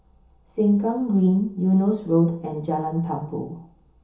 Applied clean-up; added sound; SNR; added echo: none; none; none; reverberation time 0.7 s.